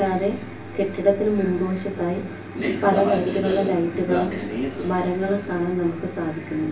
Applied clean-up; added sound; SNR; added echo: none; Train; 4 dB; reverberation time 0.3 s.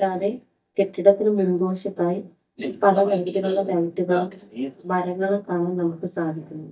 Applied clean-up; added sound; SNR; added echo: neural mask model DeepFilterNet 3.